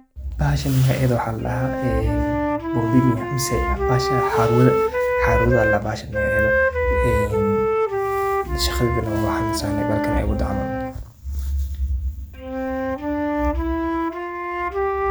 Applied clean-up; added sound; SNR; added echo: none; Wind instrument, woodwind instrument; 0 dB; none.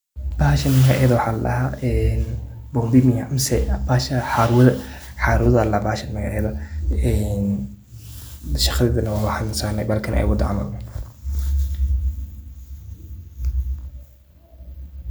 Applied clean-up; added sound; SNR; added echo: none; none; none; none.